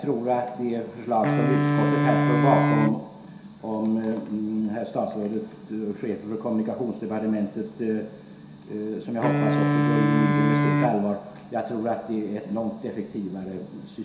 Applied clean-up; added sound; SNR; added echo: none; Wind instrument, woodwind instrument; -3 dB; reverberation time 0.7 s.